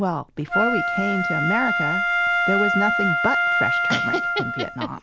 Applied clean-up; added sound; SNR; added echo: none; Wind instrument, woodwind instrument; -3 dB; none.